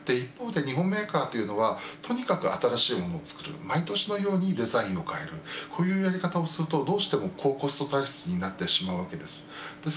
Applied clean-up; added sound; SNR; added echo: none; none; none; none.